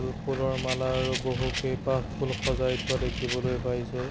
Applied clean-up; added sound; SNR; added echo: none; Engine + Rattle; 5 dB; none.